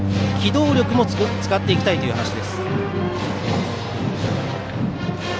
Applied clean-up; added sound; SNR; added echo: none; Bass guitar; 6 dB; none.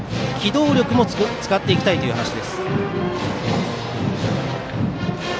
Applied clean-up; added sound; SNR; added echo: none; none; none; none.